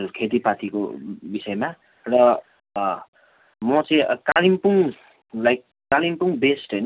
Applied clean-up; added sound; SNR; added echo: none; none; none; none.